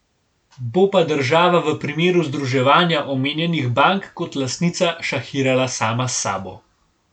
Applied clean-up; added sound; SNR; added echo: none; none; none; none.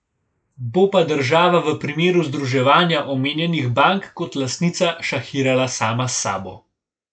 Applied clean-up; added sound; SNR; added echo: neural mask model Resemble Enhance denoiser.